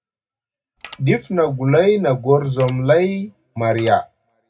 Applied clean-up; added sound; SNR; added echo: none; Mechanisms; 19 dB; reverberation time 0.2 s.